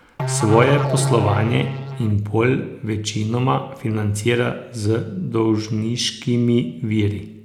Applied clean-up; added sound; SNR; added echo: none; Musical instrument; 4 dB; none.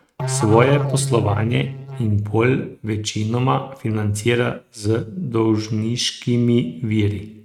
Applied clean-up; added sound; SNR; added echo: neural mask model RNNoise.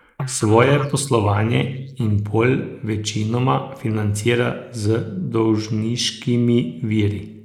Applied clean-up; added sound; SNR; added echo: neural mask model Resemble Enhance denoiser.